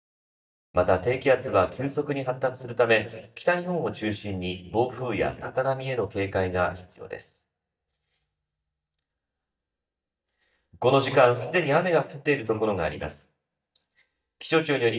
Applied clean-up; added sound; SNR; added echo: neural mask model DeepFilterNet 3.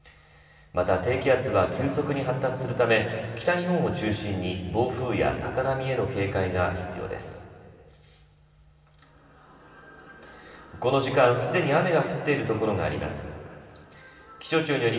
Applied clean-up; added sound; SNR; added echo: none; Wind instrument, woodwind instrument; 15 dB; reverberation time 2.5 s.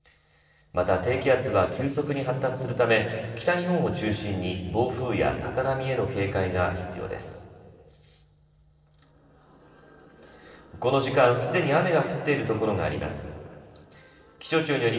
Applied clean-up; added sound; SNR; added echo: neural separator model SepFormer DNS4.